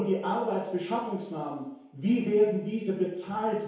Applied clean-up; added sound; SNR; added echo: none; none; none; reverberation time 1.0 s.